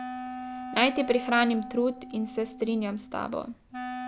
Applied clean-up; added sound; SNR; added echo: none; Wind instrument, woodwind instrument; 10 dB; none.